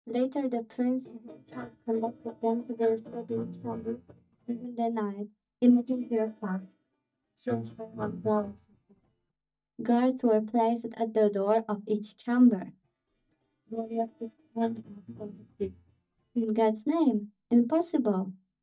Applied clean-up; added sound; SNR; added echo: neural mask model DeepFilterNet 3.